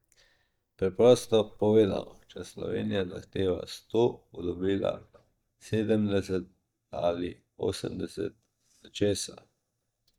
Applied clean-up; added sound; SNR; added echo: neural mask model DeepFilterNet 3.